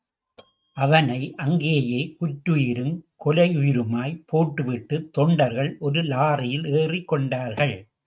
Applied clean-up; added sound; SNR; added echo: neural mask model RNNoise.